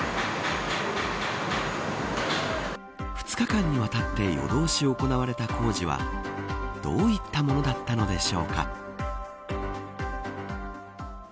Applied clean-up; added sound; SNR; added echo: none; none; none; none.